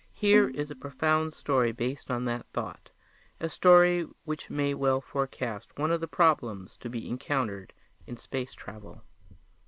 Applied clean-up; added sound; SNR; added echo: none; Bowed string instrument; 8 dB; none.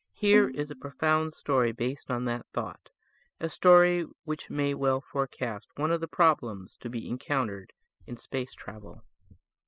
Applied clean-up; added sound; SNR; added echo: classical method spectral subtraction.